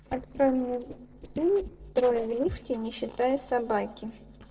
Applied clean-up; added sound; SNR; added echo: neural separator model SepFormer DNS4.